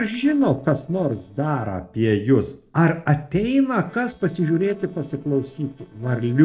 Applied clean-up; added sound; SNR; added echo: neural separator model SepFormer DNS4.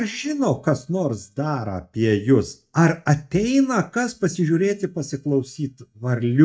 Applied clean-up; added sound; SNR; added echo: neural mask model DeepFilterNet 3.